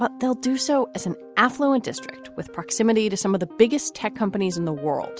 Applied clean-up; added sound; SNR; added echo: none; none; none; none.